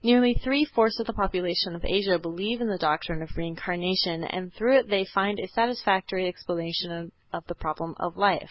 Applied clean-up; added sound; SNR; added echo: none; none; none; none.